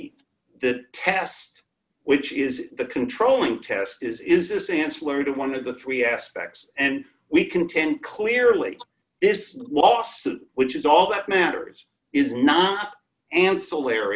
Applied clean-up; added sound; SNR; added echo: none; none; none; none.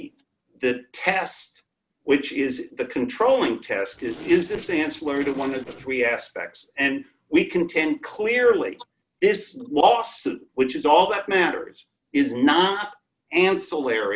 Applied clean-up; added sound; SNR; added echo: neural separator model SepFormer DNS4.